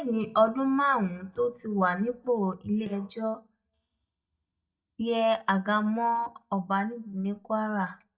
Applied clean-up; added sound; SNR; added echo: neural mask model DeepFilterNet 3.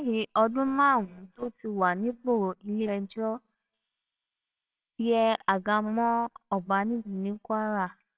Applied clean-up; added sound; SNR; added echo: neural separator model SepFormer WHAMR!.